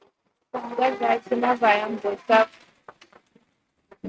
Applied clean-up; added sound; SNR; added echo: neural mask model RNNoise.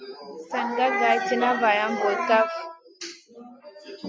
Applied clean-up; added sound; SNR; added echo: none; none; none; none.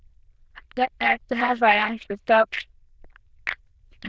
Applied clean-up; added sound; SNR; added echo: neural diffusion model UNIVERSE++.